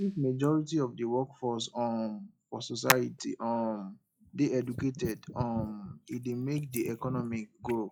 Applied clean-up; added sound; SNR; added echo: classical method log-MMSE.